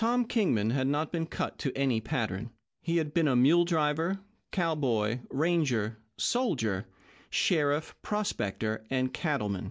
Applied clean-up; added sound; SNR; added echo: none; none; none; none.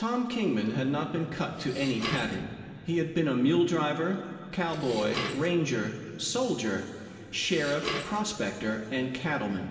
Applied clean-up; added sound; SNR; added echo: none; Dishes, pots, and pans; 12 dB; reverberation time 2.5 s.